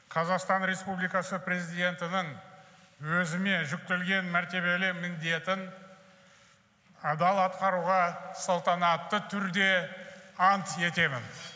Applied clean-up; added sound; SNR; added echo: none; none; none; none.